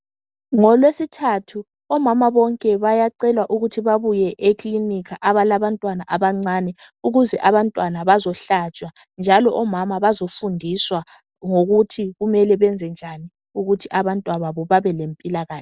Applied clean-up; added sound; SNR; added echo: none; none; none; none.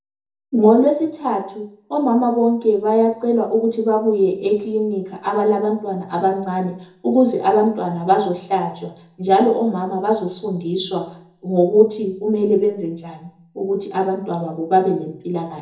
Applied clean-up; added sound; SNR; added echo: none; none; none; reverberation time 0.6 s.